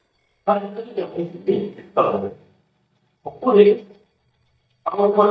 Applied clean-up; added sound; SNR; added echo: neural mask model DeepFilterNet 3.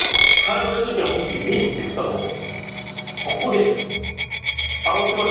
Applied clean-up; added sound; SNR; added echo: none; Coin (dropping); 0 dB; reverberation time 1.3 s.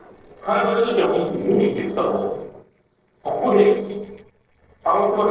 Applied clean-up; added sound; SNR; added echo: neural separator model SepFormer DNS4.